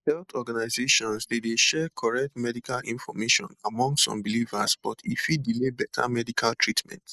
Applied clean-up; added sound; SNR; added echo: neural mask model Resemble Enhance denoiser.